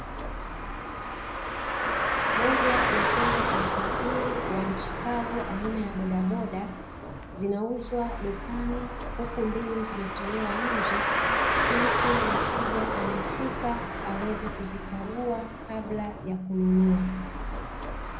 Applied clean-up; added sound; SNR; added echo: none; Car; -2 dB; reverberation time 0.4 s.